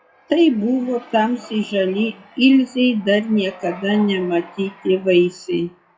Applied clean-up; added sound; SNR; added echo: classical method WPE with log-MMSE.